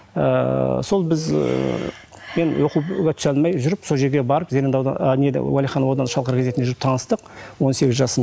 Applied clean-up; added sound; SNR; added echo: none; Bird; 17 dB; none.